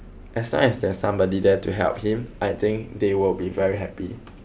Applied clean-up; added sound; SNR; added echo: none; none; none; none.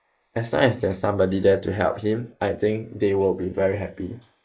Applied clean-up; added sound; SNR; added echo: neural mask model Resemble Enhance denoiser.